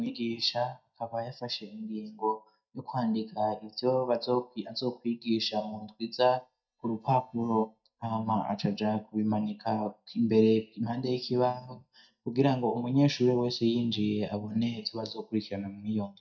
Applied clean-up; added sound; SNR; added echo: neural mask model DeepFilterNet 3.